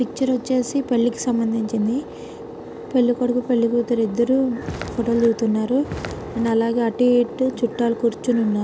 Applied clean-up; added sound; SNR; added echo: none; Walk, footsteps; 11 dB; none.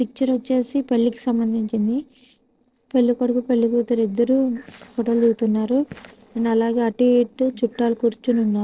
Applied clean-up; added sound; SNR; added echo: neural separator model SepFormer DNS4.